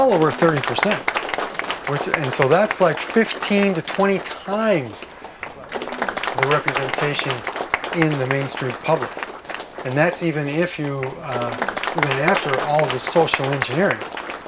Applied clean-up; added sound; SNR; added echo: none; Applause; 5 dB; none.